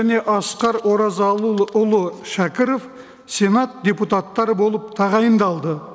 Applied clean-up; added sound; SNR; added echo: none; none; none; none.